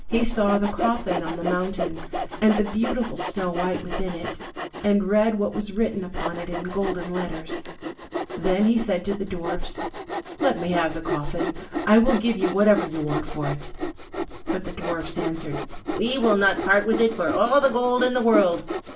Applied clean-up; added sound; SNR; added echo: none; Sawing; 7 dB; reverberation time 0.3 s.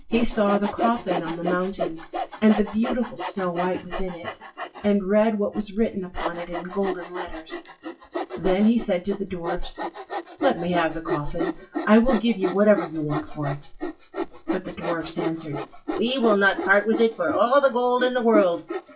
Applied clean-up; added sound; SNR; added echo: classical method WPE with log-MMSE.